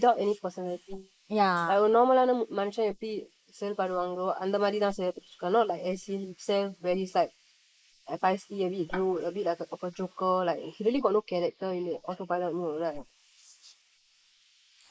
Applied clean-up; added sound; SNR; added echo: neural mask model Resemble Enhance denoiser.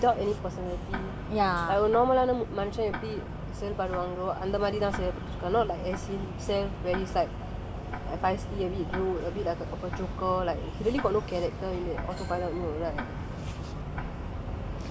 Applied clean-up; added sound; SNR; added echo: none; Tick-tock; 16 dB; none.